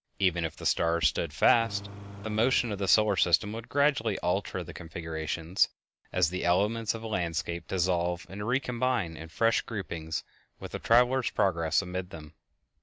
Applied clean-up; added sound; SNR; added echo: none; Engine; 15 dB; none.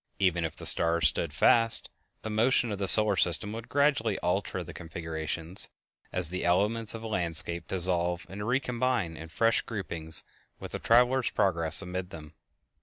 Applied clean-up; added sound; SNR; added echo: none; none; none; none.